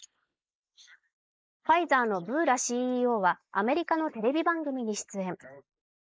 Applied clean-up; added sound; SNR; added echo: neural mask model Resemble Enhance denoiser.